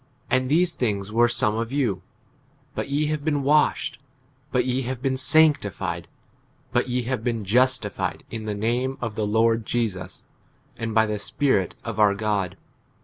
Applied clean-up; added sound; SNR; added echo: none; none; none; none.